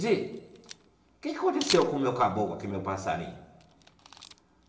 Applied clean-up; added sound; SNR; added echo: none; Camera; 13 dB; reverberation time 0.8 s.